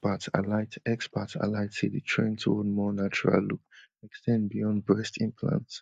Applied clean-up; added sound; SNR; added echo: neural mask model DeepFilterNet 3.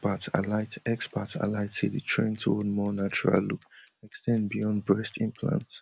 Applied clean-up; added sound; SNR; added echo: none; Bicycle; 19 dB; none.